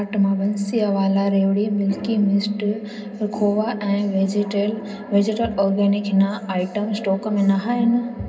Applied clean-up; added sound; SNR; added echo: none; none; none; reverberation time 0.2 s.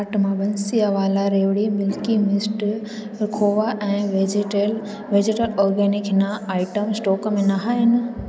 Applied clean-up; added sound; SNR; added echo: none; none; none; none.